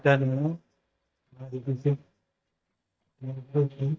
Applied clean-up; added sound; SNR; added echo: neural mask model DeepFilterNet 3.